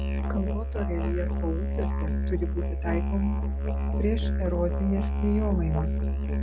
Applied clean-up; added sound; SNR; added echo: none; Musical instrument; -5 dB; none.